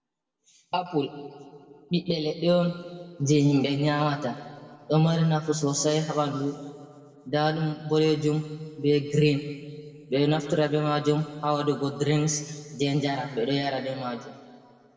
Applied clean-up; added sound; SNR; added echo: none; none; none; reverberation time 2.0 s.